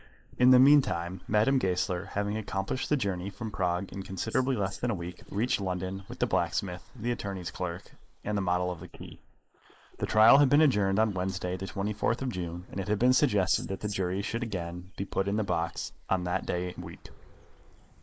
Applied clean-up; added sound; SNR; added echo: neural mask model Resemble Enhance denoiser.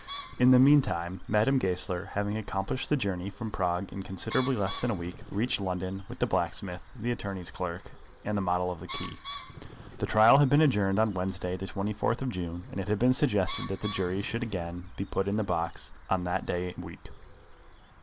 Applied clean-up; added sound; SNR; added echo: none; Bird; 13 dB; none.